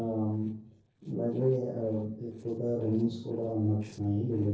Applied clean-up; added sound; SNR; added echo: neural separator model SepFormer DNS4.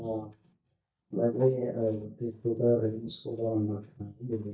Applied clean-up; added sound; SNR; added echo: neural mask model DeepFilterNet 3.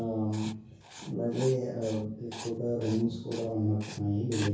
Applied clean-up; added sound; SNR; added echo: none; Writing; 16 dB; reverberation time 0.6 s.